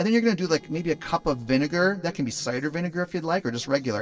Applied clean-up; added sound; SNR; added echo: neural separator model SepFormer DNS4.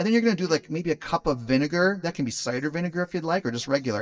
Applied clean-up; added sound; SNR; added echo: neural mask model DeepFilterNet 3.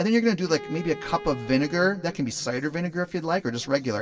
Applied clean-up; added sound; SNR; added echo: none; Bowed string instrument; 16 dB; reverberation time 1.8 s.